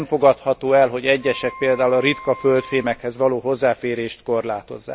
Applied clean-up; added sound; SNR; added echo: none; Wind instrument, woodwind instrument; 19 dB; none.